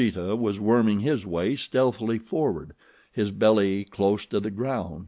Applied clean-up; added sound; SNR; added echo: none; none; none; none.